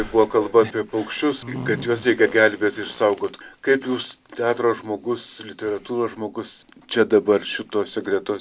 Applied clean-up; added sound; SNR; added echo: none; Fart + Cowbell; 19 dB; none.